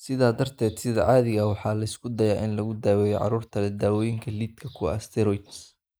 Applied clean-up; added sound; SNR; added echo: neural mask model Resemble Enhance denoiser.